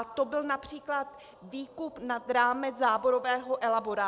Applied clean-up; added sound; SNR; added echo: none; none; none; none.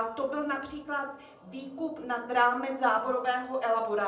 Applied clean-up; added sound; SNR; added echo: none; none; none; reverberation time 0.6 s.